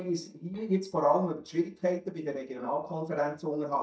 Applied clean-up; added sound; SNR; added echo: neural mask model DeepFilterNet 3.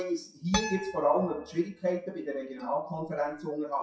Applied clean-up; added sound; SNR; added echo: classical method WPE with log-MMSE.